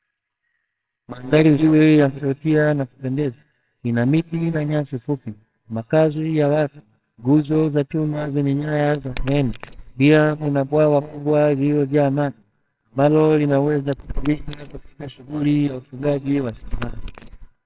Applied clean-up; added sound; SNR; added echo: neural separator model SepFormer WHAMR!.